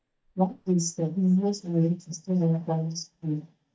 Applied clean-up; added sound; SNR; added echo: neural mask model DeepFilterNet 3.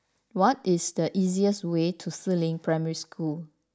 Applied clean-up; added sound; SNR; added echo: none; none; none; none.